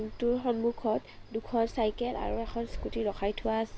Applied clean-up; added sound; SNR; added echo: none; Sliding door; 10 dB; none.